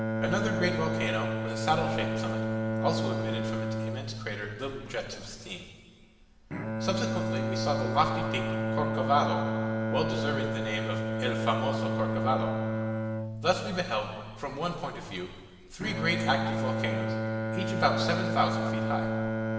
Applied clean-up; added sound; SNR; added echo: none; Bowed string instrument; -1 dB; reverberation time 1.6 s.